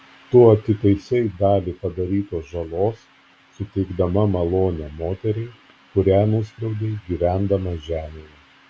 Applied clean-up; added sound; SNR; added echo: none; none; none; none.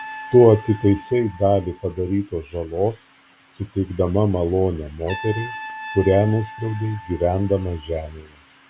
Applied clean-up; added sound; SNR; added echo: none; Trumpet; 17 dB; none.